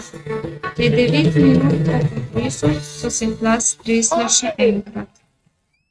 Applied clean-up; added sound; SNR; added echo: neural mask model RNNoise.